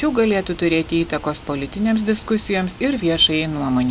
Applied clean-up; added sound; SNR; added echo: none; Water; 17 dB; none.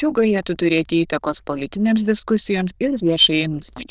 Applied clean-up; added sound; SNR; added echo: neural diffusion model UNIVERSE++.